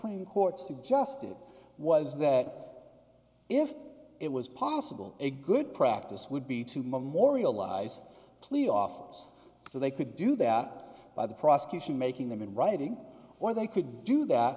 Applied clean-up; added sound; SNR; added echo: none; none; none; none.